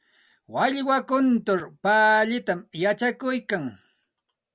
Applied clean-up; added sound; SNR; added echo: none; none; none; none.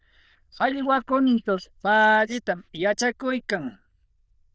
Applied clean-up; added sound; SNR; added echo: neural diffusion model UNIVERSE++.